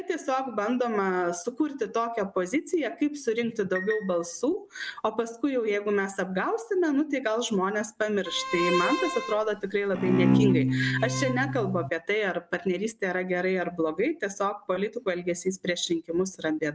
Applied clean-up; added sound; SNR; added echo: none; Bowed string instrument; -1 dB; none.